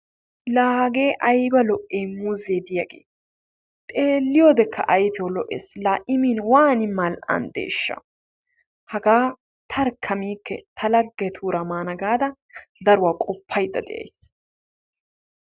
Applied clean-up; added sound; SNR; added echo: none; none; none; none.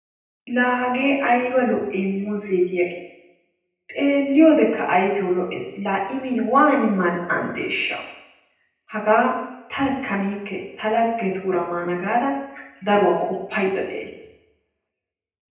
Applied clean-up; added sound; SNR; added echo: none; none; none; reverberation time 0.9 s.